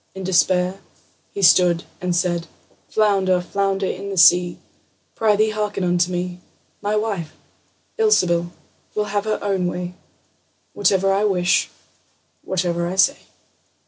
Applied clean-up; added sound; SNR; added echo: none; none; none; none.